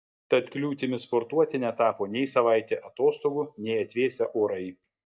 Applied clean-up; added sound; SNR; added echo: neural mask model DeepFilterNet 3.